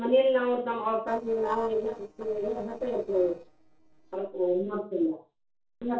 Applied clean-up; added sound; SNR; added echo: neural separator model SepFormer DNS4.